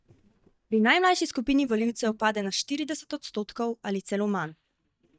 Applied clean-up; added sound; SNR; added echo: neural mask model DeepFilterNet 3.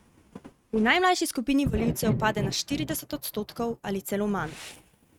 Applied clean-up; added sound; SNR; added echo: neural mask model RNNoise.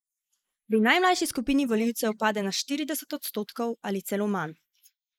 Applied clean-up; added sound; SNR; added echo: neural mask model Resemble Enhance denoiser.